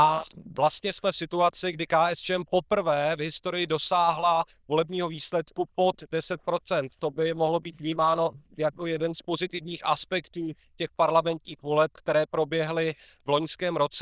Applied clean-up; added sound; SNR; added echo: neural diffusion model UNIVERSE++.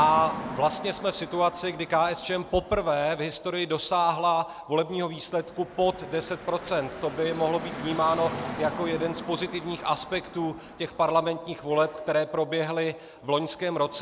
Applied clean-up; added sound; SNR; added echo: none; Car passing by / Traffic noise, roadway noise; 14 dB; none.